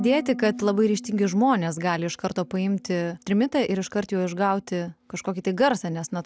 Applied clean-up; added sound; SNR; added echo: none; Harp; 18 dB; none.